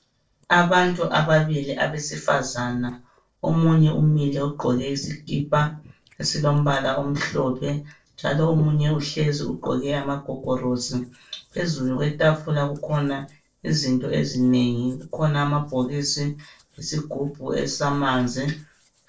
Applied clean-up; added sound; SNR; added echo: neural separator model SepFormer DNS4.